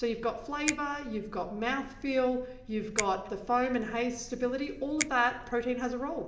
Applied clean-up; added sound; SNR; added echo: none; Finger snapping; 11 dB; reverberation time 1.6 s.